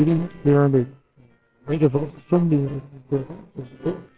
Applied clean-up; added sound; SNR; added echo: neural separator model SepFormer WHAMR!.